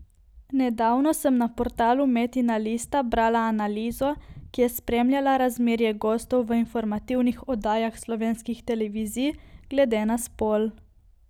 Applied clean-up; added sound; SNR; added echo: none; none; none; none.